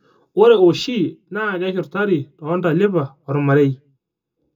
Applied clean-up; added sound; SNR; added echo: none; none; none; reverberation time 0.2 s.